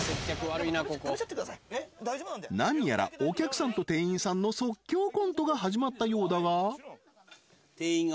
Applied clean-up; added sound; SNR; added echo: none; none; none; none.